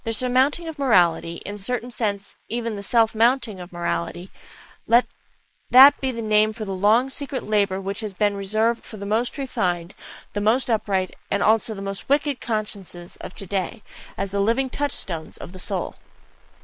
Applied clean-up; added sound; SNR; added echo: neural mask model Resemble Enhance denoiser.